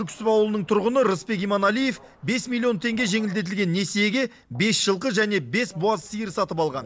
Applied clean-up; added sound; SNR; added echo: none; none; none; none.